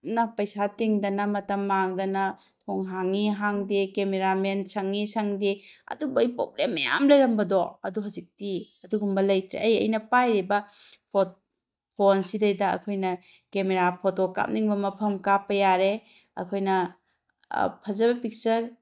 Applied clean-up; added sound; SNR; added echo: neural mask model DeepFilterNet 3.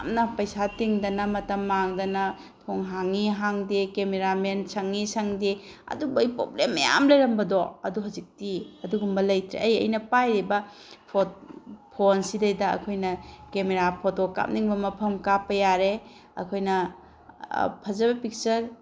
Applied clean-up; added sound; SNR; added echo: none; none; none; none.